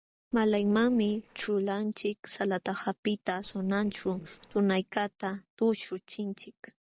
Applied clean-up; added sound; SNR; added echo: neural separator model SepFormer DNS4.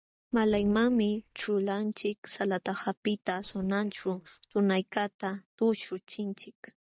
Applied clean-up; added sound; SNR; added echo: neural mask model DeepFilterNet 3.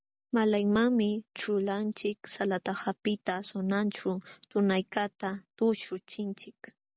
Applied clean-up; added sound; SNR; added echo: none; none; none; none.